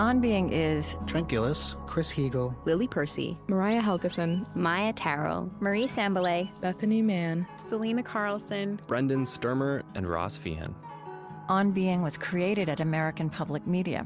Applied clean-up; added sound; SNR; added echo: none; Chirp, tweet; 13 dB; none.